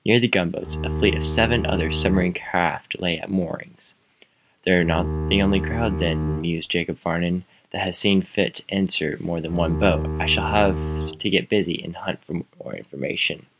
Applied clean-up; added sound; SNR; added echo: none; Bowed string instrument; 3 dB; none.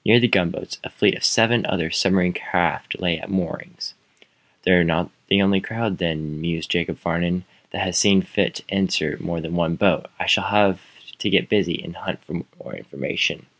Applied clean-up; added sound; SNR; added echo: none; none; none; none.